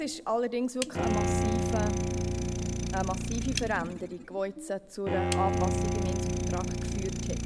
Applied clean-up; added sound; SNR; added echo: none; Idling + Bowed string instrument; -3 dB; none.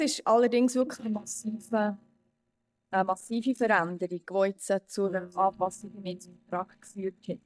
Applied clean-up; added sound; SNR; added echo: neural mask model DeepFilterNet 3.